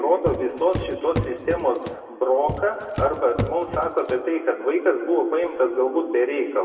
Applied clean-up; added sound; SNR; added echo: none; Walk, footsteps; 9 dB; reverberation time 1.8 s.